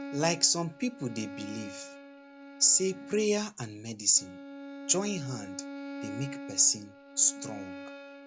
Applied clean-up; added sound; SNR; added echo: none; Bowed string instrument; 13 dB; none.